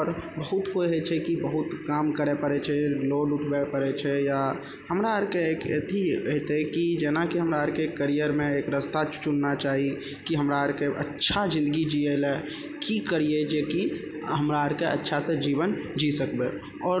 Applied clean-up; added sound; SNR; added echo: none; none; none; none.